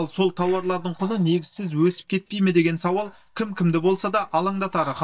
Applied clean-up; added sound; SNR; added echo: neural mask model DeepFilterNet 3.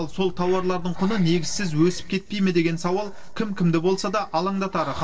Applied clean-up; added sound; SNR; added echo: neural separator model SepFormer DNS4.